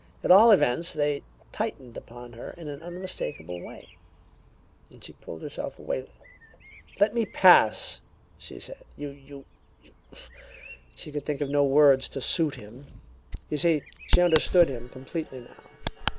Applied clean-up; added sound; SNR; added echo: none; Bird vocalization, bird call, bird song; 10 dB; none.